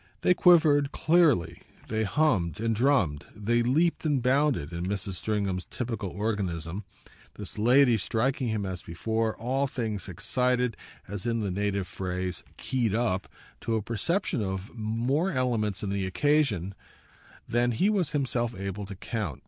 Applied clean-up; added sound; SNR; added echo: none; none; none; none.